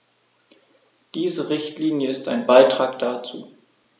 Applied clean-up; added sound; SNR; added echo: none; none; none; none.